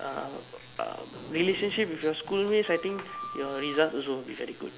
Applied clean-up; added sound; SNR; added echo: none; Sliding door; 13 dB; none.